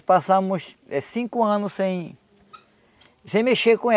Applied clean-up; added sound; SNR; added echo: none; none; none; none.